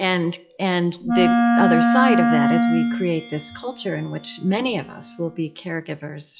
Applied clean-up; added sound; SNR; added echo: classical method log-MMSE.